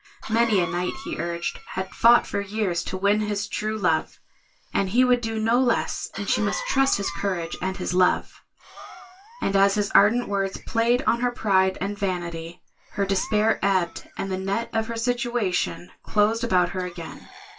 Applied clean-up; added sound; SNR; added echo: none; Cough; 18 dB; reverberation time 0.1 s.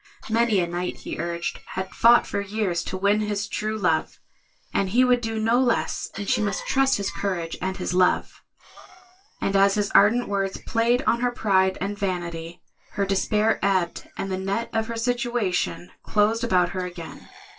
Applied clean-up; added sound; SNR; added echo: neural separator model SepFormer DNS4.